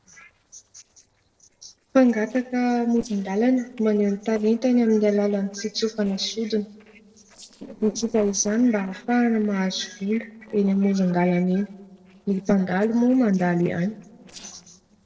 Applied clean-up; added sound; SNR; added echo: neural separator model SepFormer DNS4.